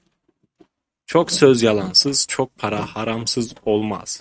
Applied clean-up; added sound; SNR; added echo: neural mask model RNNoise.